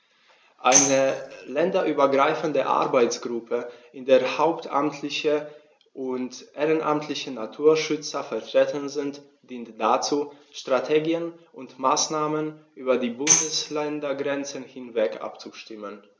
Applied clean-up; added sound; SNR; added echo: none; Tambourine; 1 dB; none.